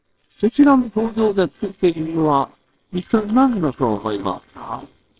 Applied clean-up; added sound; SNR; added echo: neural separator model SepFormer WHAMR!.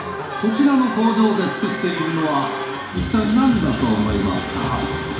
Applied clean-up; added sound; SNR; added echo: none; Race car, auto racing / Accelerating, revving, vroom; 12 dB; reverberation time 0.7 s.